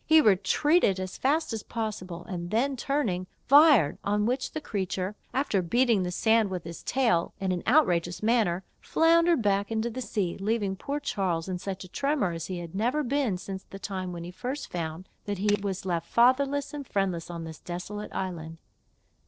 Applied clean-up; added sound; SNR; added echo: neural separator model SepFormer DNS4.